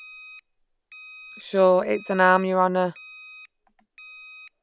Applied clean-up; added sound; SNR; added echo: none; Alarm; 18 dB; none.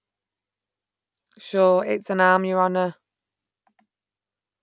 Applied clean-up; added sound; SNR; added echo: none; none; none; none.